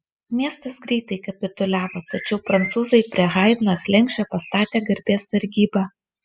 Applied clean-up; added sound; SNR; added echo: classical method spectral subtraction.